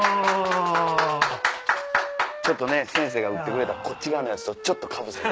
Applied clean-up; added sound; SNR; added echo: none; Wind instrument, woodwind instrument; 14 dB; none.